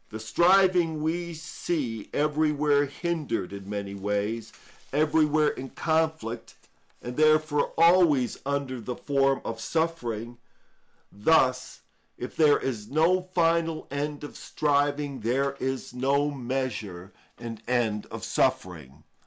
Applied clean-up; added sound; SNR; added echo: none; none; none; none.